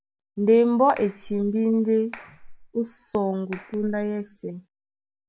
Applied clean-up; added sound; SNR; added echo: none; Clapping; 19 dB; none.